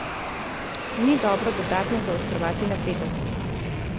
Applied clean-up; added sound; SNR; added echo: none; Fixed-wing aircraft, airplane; 1 dB; none.